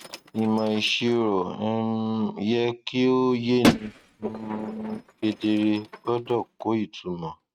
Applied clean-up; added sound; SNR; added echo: neural mask model RNNoise.